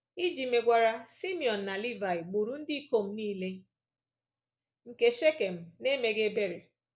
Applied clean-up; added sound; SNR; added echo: none; none; none; none.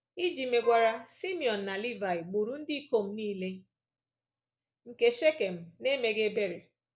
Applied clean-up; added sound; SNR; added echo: none; Wind instrument, woodwind instrument; 12 dB; none.